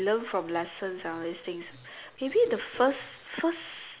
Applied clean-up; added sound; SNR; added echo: none; none; none; none.